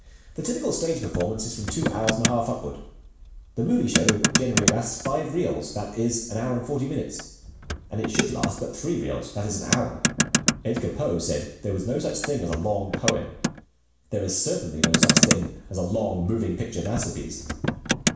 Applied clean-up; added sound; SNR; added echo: none; Motor vehicle (road); 1 dB; reverberation time 0.7 s.